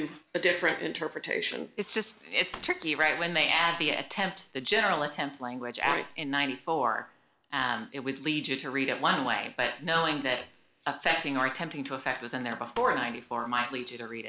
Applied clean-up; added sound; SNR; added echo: none; Fireworks; 20 dB; none.